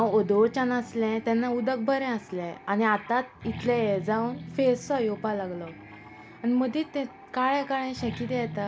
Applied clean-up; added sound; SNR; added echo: none; Guitar; 15 dB; none.